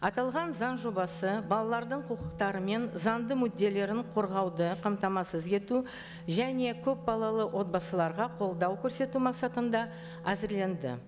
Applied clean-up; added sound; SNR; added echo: none; Wind instrument, woodwind instrument; 14 dB; none.